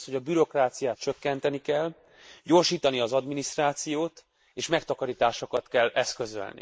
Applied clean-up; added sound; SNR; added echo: neural mask model Resemble Enhance denoiser.